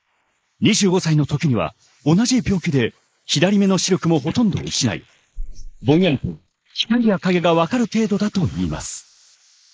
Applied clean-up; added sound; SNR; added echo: neural mask model Resemble Enhance denoiser.